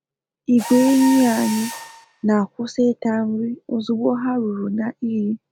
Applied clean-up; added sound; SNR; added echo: none; Mechanisms; 15 dB; none.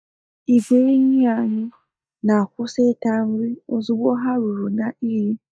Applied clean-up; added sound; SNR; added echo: neural mask model DeepFilterNet 3.